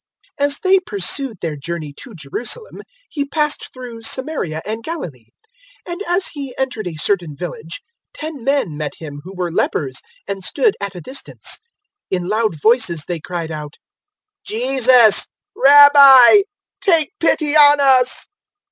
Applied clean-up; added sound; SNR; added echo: none; none; none; none.